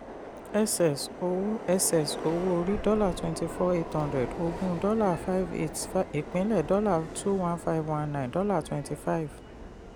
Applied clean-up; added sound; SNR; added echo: none; Subway, metro, underground; 10 dB; none.